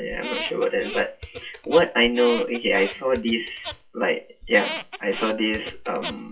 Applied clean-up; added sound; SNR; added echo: classical method WPE with log-MMSE.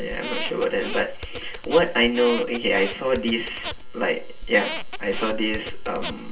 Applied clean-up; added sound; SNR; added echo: none; Squeak; 11 dB; reverberation time 0.2 s.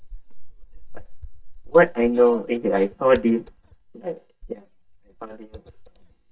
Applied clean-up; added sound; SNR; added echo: neural mask model DeepFilterNet 3.